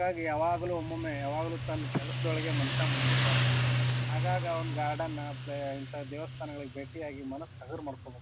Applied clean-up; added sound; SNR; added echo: none; Motorcycle; -3 dB; none.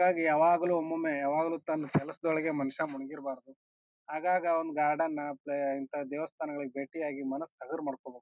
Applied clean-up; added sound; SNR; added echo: none; none; none; none.